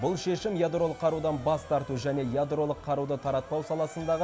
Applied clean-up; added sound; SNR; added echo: none; Motor vehicle (road) / Siren; 20 dB; reverberation time 0.8 s.